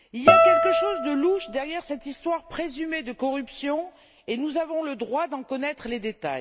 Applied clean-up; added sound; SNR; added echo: none; Guitar; -4 dB; none.